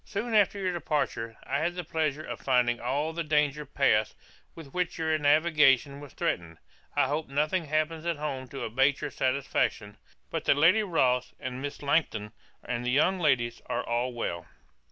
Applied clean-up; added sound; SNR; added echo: none; none; none; none.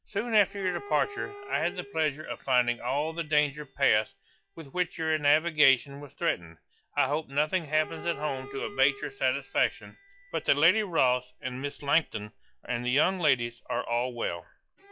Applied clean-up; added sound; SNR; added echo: classical method log-MMSE.